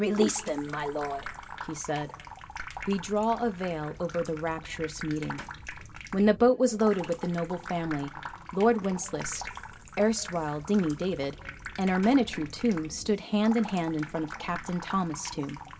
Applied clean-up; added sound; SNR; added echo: none; Sink (filling or washing) / Water tap, faucet; 13 dB; reverberation time 1.9 s.